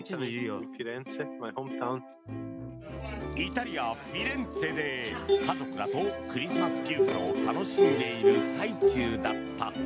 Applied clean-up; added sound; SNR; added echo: none; Plucked string instrument; -3 dB; none.